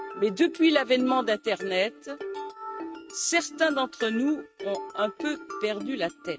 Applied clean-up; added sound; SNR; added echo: neural mask model RNNoise.